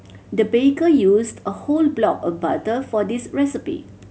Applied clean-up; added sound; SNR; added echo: none; none; none; none.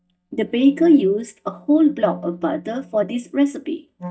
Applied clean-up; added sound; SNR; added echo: neural mask model DeepFilterNet 3.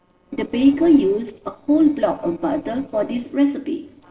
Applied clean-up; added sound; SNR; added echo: neural separator model SepFormer DNS4.